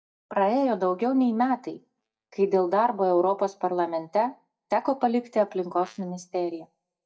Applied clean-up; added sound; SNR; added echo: neural mask model DeepFilterNet 3.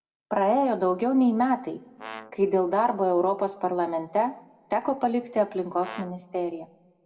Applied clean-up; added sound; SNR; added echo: none; Brass instrument; 17 dB; reverberation time 0.8 s.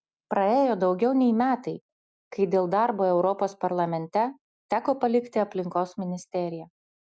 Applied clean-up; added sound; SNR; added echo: none; none; none; none.